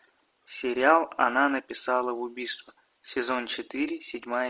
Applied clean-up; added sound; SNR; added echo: none; none; none; none.